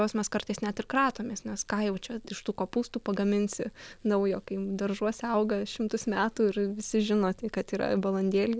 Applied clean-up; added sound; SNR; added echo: none; none; none; none.